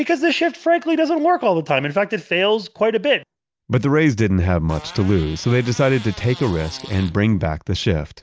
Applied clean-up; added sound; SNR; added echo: none; Fart; 20 dB; none.